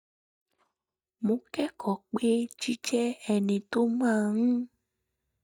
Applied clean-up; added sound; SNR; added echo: neural mask model DeepFilterNet 3.